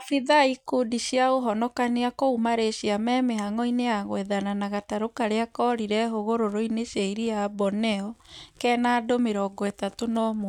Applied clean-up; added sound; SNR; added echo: none; none; none; none.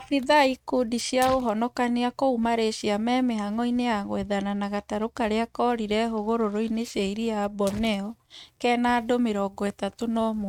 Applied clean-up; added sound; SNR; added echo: neural mask model RNNoise.